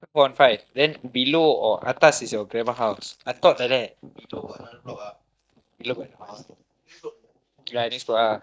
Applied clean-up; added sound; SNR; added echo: neural mask model DeepFilterNet 3.